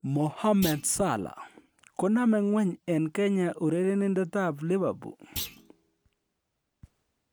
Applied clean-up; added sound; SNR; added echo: none; Thump, thud; 15 dB; none.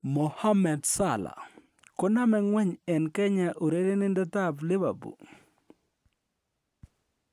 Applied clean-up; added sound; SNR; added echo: none; none; none; none.